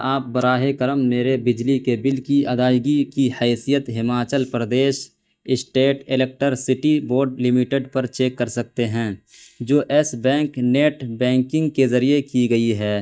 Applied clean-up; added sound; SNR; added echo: neural mask model DeepFilterNet 3.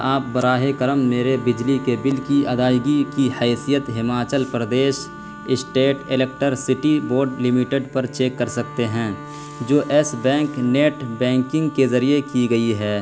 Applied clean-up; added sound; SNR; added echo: none; Wind instrument, woodwind instrument + Bowed string instrument; 16 dB; none.